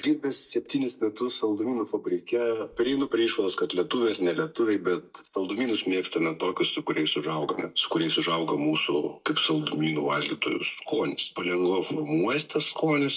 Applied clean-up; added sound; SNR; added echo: neural mask model DeepFilterNet 3.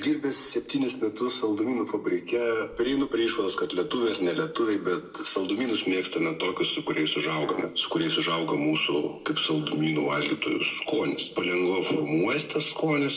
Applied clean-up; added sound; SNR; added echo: neural separator model SepFormer DNS4.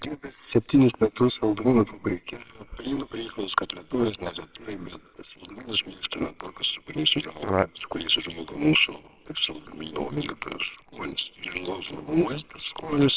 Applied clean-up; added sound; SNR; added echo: neural separator model SepFormer WHAMR!.